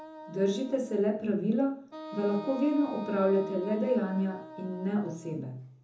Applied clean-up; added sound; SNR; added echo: none; Wind instrument, woodwind instrument; 14 dB; reverberation time 0.6 s.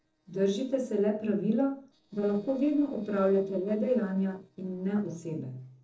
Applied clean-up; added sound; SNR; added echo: neural separator model SepFormer DNS4.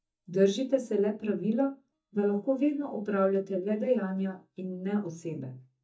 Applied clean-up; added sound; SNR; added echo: neural mask model DeepFilterNet 3.